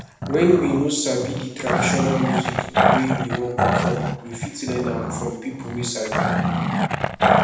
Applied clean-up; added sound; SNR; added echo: none; Growling; -2 dB; reverberation time 0.9 s.